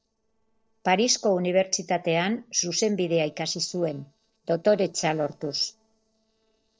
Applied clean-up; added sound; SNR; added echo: neural separator model SepFormer DNS4.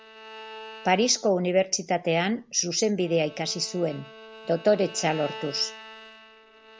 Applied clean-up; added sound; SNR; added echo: none; Bowed string instrument; 17 dB; none.